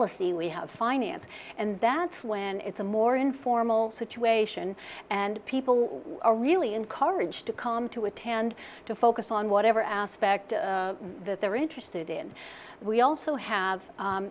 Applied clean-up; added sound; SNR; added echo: none; none; none; none.